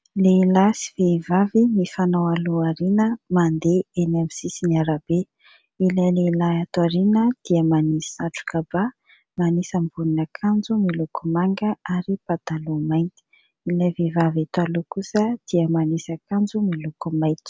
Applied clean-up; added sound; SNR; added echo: none; none; none; none.